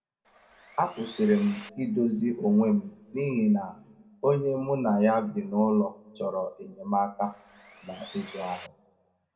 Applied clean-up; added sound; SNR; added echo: none; Sawing; 17 dB; reverberation time 0.6 s.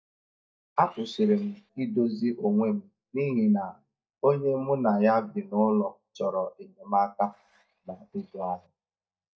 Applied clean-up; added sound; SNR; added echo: neural mask model DeepFilterNet 3.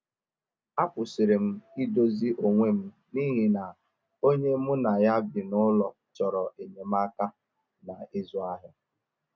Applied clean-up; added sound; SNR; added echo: none; none; none; none.